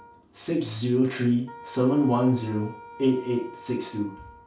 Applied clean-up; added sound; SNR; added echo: none; Wind instrument, woodwind instrument; 19 dB; reverberation time 0.3 s.